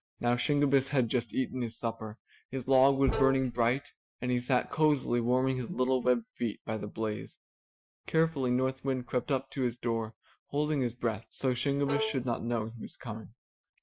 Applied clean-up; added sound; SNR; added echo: classical method Wiener filter.